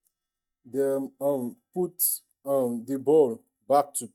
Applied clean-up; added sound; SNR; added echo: neural mask model DeepFilterNet 3.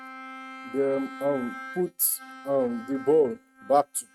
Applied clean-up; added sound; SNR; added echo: neural mask model RNNoise.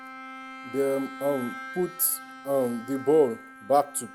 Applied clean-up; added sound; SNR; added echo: none; Bowed string instrument; 14 dB; none.